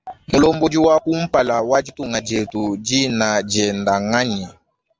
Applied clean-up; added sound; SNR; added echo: none; none; none; none.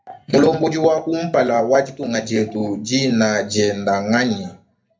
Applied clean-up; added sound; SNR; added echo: none; none; none; reverberation time 0.3 s.